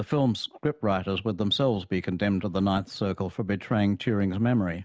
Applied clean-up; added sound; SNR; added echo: none; none; none; none.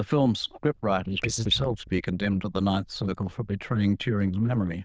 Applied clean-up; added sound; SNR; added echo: neural diffusion model UNIVERSE++.